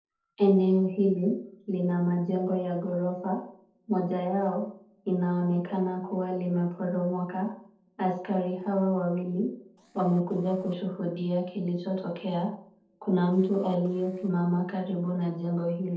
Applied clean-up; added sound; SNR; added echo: neural separator model SepFormer DNS4.